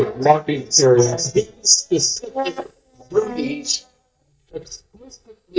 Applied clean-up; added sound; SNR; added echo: neural mask model DeepFilterNet 3.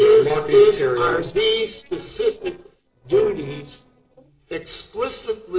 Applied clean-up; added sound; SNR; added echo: neural separator model SepFormer DNS4.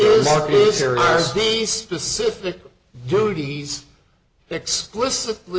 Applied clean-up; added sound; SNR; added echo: none; none; none; none.